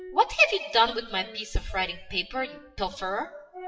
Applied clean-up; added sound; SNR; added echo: classical method WPE with log-MMSE.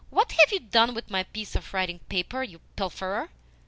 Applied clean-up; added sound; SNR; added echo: none; none; none; none.